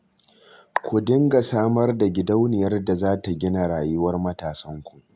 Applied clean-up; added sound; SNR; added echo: none; none; none; none.